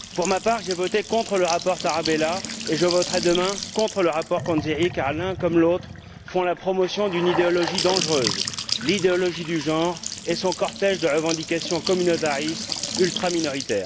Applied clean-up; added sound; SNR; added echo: none; Trickle, dribble / Bathtub (filling or washing) / Sink (filling or washing) / Gurgling / Splash, splatter; 8 dB; none.